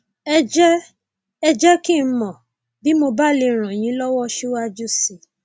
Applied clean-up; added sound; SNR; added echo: none; none; none; none.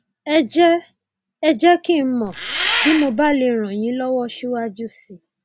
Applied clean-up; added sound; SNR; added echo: none; Engine; 2 dB; none.